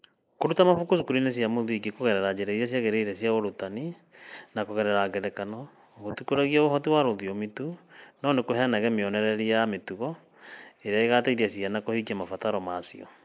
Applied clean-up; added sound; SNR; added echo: neural mask model Resemble Enhance denoiser.